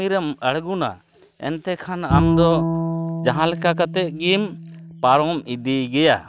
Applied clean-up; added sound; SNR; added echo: none; Bowed string instrument; 5 dB; none.